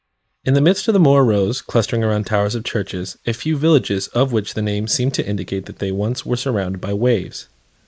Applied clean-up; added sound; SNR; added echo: neural mask model Resemble Enhance denoiser.